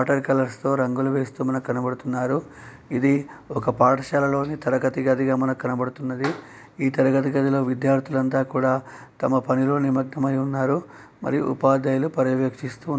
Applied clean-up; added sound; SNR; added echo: none; none; none; none.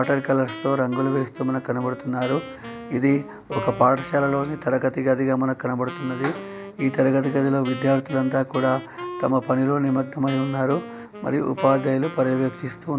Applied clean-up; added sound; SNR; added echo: none; Wind instrument, woodwind instrument; 14 dB; none.